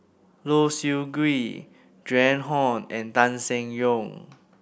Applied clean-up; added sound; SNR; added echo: none; none; none; none.